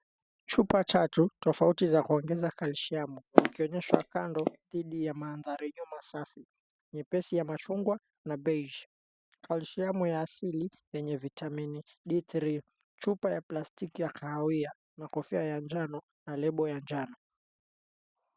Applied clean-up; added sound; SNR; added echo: none; Walk, footsteps; -4 dB; none.